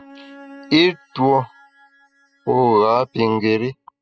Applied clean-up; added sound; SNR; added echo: classical method spectral subtraction.